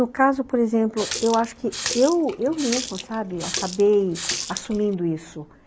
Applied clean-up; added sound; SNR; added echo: none; Water tap, faucet; 9 dB; none.